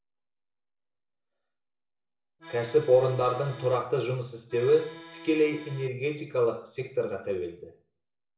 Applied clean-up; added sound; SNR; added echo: none; Accordion; 17 dB; reverberation time 0.4 s.